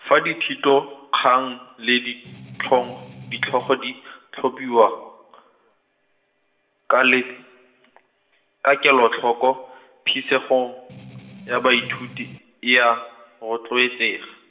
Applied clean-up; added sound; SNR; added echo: none; Strum; 18 dB; reverberation time 0.7 s.